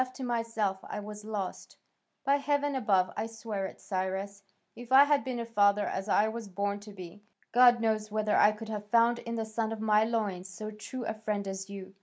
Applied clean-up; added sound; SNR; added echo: none; none; none; none.